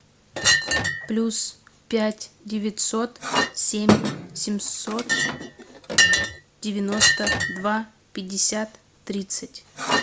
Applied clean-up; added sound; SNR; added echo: none; Chink, clink; -3 dB; none.